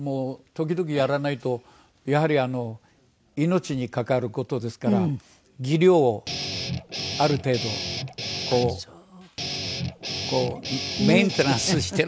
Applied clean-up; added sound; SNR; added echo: none; Guitar; 6 dB; none.